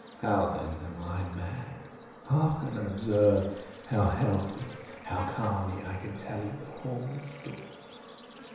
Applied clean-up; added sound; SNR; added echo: none; Bird / Insect; 16 dB; reverberation time 1.0 s.